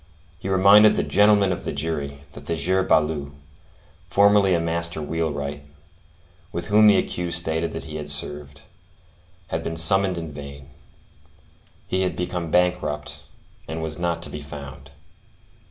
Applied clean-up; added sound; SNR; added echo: none; none; none; none.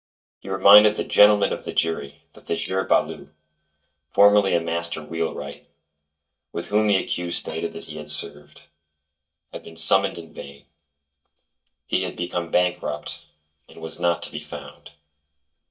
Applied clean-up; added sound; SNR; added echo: neural mask model DeepFilterNet 3.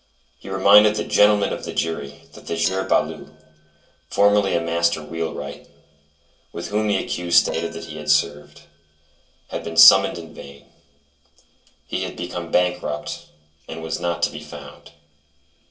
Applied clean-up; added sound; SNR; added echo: neural separator model SepFormer DNS4.